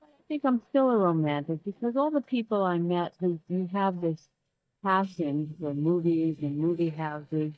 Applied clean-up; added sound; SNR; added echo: neural mask model DeepFilterNet 3.